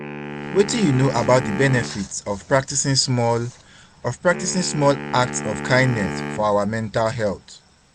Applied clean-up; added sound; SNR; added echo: none; Wind instrument, woodwind instrument; 11 dB; none.